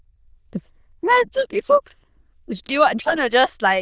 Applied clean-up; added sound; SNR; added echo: neural diffusion model UNIVERSE++.